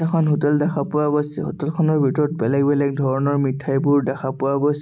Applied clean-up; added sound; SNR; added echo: none; none; none; none.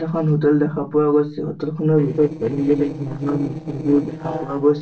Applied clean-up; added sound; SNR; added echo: neural separator model SepFormer DNS4.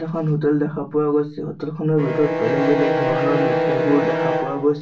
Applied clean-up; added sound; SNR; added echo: none; Bowed string instrument; 2 dB; reverberation time 0.2 s.